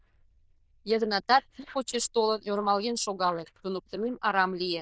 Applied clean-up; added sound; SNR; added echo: neural diffusion model UNIVERSE++.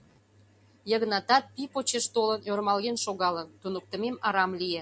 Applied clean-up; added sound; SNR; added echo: none; none; none; none.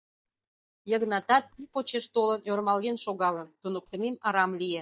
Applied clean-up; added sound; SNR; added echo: neural mask model DeepFilterNet 3.